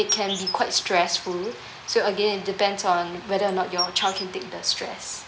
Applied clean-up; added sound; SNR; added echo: none; Insect; 10 dB; none.